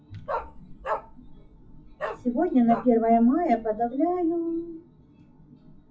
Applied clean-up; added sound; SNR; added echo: classical method WPE with log-MMSE.